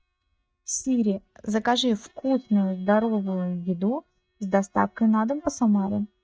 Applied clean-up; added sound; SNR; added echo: neural mask model DeepFilterNet 3.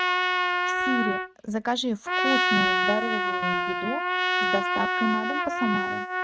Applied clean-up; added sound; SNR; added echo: neural mask model RNNoise.